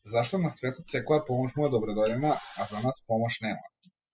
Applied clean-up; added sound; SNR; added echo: classical method spectral subtraction.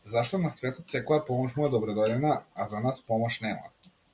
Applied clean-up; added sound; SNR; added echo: none; none; none; none.